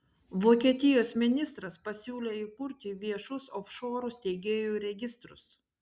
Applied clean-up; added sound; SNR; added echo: none; none; none; none.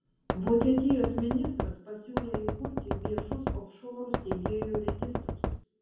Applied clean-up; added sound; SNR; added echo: none; Knock; 2 dB; reverberation time 0.7 s.